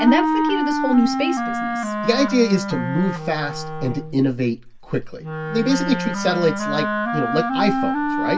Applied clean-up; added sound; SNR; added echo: none; Wind instrument, woodwind instrument; 2 dB; reverberation time 0.2 s.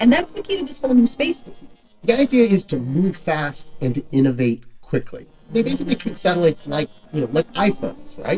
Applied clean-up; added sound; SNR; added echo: neural separator model SepFormer DNS4.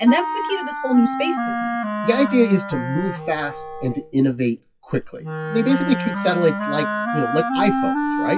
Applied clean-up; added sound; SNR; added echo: classical method WPE with log-MMSE.